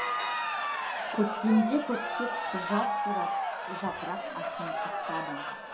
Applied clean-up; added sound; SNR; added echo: none; Crowd; 0 dB; reverberation time 0.7 s.